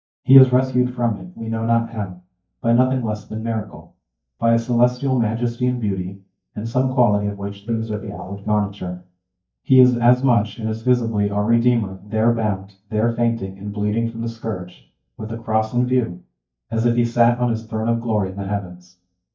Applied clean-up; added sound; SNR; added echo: neural mask model DeepFilterNet 3.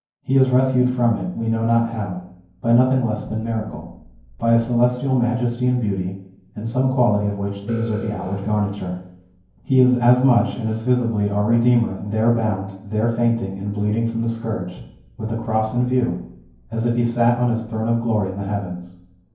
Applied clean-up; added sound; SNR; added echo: none; Alarm; 16 dB; reverberation time 0.9 s.